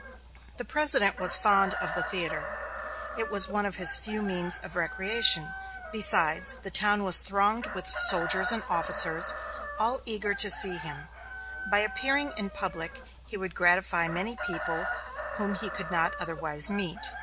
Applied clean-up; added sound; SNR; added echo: none; Chicken, rooster; 7 dB; none.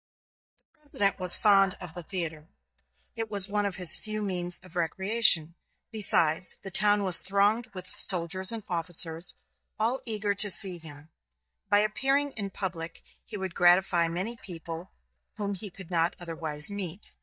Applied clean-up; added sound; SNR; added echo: neural mask model DeepFilterNet 3.